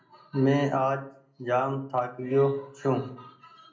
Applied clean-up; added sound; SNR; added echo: none; none; none; reverberation time 0.5 s.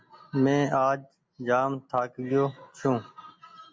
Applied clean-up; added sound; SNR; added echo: none; none; none; none.